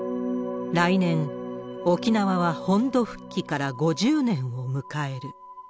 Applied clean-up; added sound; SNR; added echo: none; none; none; none.